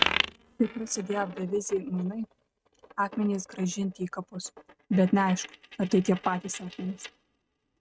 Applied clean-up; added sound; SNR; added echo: neural mask model RNNoise.